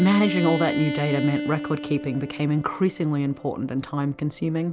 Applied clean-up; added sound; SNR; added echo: none; Bowed string instrument; 8 dB; none.